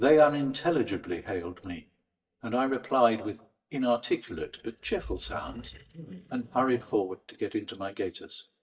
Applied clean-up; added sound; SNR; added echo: neural mask model DeepFilterNet 3.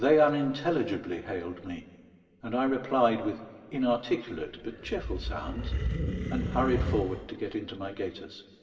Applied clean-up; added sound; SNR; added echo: none; Animal; 2 dB; reverberation time 2.1 s.